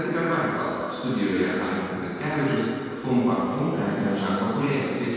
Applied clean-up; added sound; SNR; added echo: none; Bowed string instrument; 20 dB; reverberation time 2.1 s.